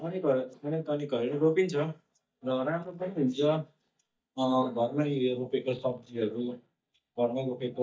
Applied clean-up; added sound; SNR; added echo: neural mask model DeepFilterNet 3.